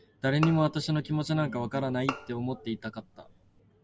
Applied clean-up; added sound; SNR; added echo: none; Bowed string instrument; 12 dB; none.